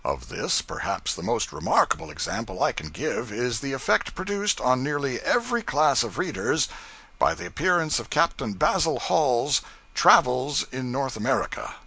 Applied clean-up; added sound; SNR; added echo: none; none; none; none.